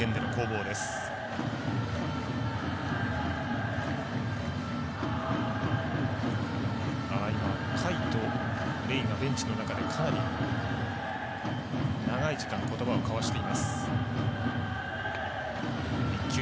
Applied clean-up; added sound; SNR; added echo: none; none; none; none.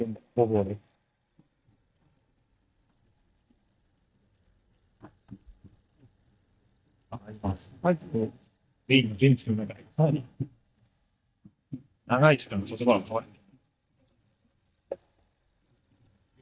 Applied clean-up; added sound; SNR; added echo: neural mask model DeepFilterNet 3.